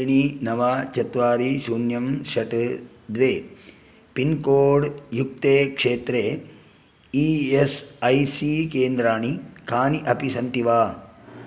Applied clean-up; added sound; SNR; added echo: none; none; none; none.